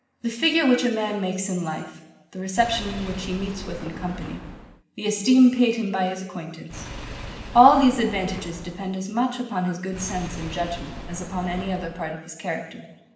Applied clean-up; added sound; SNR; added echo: none; Engine / Car; 12 dB; reverberation time 1.0 s.